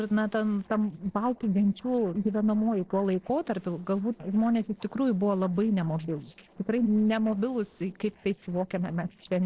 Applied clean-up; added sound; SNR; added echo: neural separator model SepFormer DNS4.